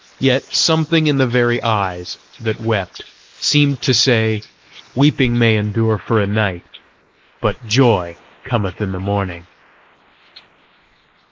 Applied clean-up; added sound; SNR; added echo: neural mask model Resemble Enhance denoiser.